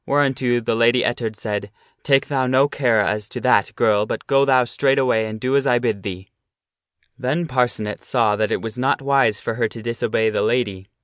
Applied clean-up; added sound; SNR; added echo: none; none; none; none.